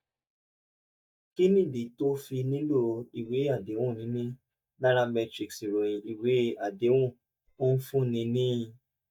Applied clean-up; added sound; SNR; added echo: neural mask model DeepFilterNet 3.